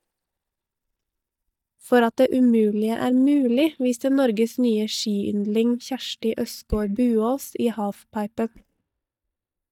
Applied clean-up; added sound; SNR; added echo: neural mask model DeepFilterNet 3.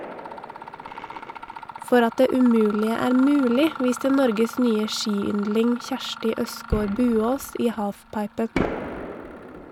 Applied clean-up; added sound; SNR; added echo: none; Fireworks + Mechanisms; 11 dB; none.